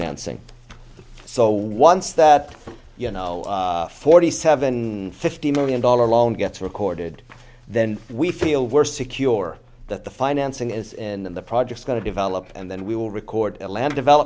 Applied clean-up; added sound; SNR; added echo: none; none; none; none.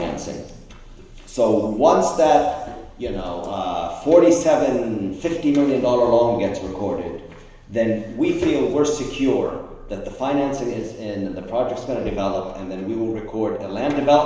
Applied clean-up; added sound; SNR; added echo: none; none; none; reverberation time 1.1 s.